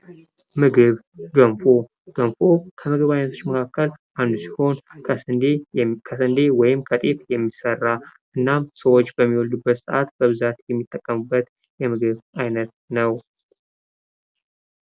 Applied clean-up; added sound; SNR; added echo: none; none; none; none.